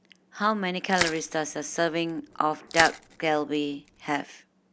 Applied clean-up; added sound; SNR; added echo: none; Crushing; 8 dB; none.